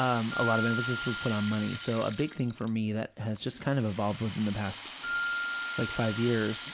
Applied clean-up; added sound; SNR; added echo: none; Rattle (instrument) + Keyboard (musical); 5 dB; none.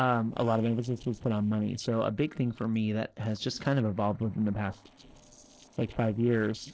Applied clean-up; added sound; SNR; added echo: neural separator model SepFormer DNS4.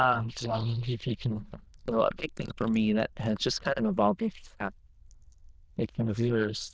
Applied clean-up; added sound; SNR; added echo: neural diffusion model UNIVERSE++.